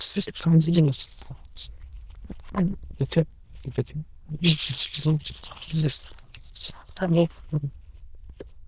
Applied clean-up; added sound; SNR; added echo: neural diffusion model UNIVERSE++.